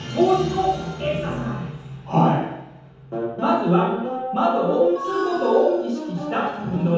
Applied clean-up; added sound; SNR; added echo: none; none; none; reverberation time 0.9 s.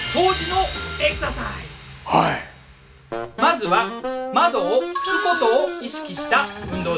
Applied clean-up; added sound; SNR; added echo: none; none; none; none.